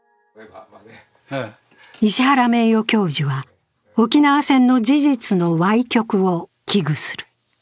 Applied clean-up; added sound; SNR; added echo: none; none; none; none.